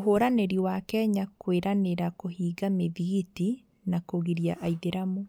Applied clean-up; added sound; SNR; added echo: none; none; none; none.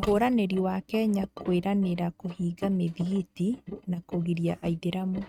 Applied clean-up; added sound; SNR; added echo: neural mask model RNNoise.